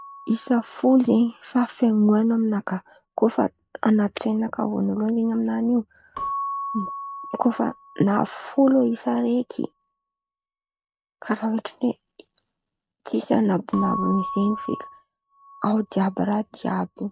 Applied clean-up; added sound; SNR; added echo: neural mask model RNNoise.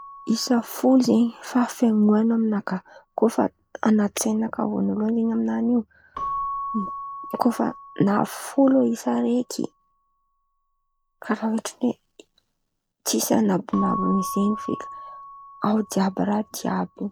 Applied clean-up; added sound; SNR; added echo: none; Keyboard (musical) / Bell; 14 dB; none.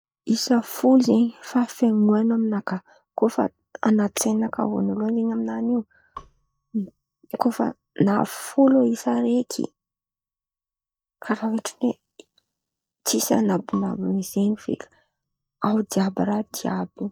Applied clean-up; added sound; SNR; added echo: neural mask model DeepFilterNet 3.